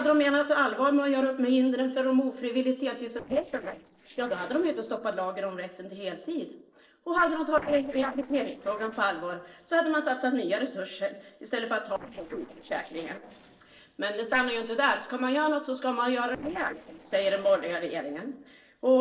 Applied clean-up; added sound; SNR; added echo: neural separator model SepFormer DNS4.